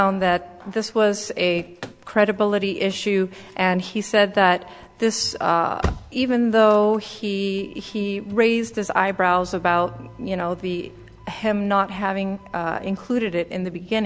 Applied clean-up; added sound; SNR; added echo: none; Slam / Engine starting; 18 dB; none.